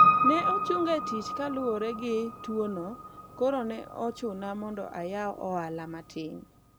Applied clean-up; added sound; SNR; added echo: none; Piano; -2 dB; none.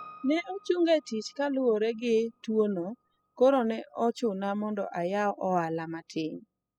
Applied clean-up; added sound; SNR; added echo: classical method spectral subtraction.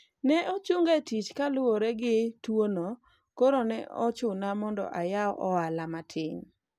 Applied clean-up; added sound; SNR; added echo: none; none; none; none.